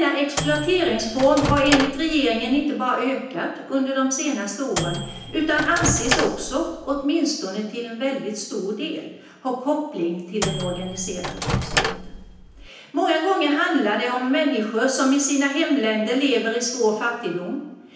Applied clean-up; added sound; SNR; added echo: none; Microwave oven; 4 dB; reverberation time 0.9 s.